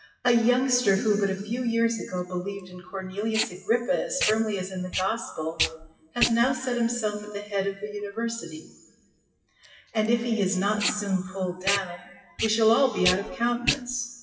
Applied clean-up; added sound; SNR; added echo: classical method WPE with log-MMSE.